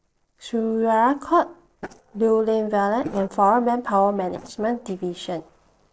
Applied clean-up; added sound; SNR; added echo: neural separator model SepFormer DNS4.